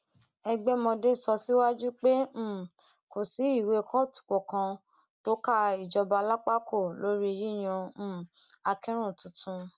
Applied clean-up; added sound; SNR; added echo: none; none; none; none.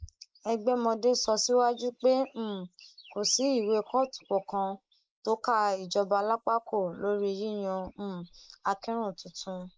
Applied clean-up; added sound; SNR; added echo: neural mask model Resemble Enhance denoiser.